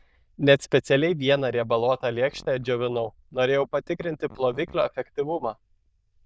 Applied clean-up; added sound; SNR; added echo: neural diffusion model UNIVERSE++.